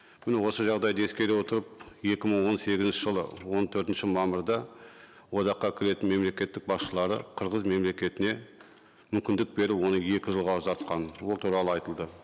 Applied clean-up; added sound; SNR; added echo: none; Splash, splatter; 20 dB; none.